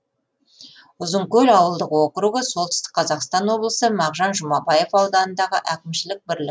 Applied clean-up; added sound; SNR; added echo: none; none; none; none.